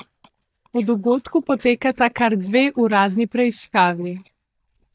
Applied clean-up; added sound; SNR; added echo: neural mask model DeepFilterNet 3.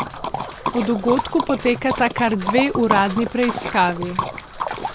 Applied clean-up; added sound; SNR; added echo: none; Liquid; 5 dB; none.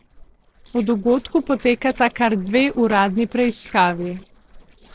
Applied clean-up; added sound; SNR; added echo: neural separator model SepFormer DNS4.